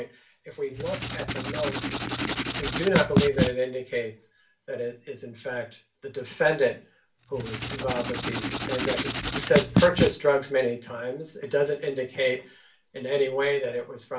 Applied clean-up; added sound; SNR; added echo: none; Writing; -4 dB; reverberation time 0.3 s.